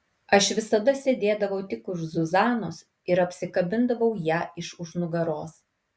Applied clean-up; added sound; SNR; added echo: none; none; none; none.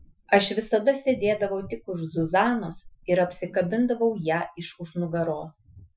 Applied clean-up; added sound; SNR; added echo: classical method Wiener filter.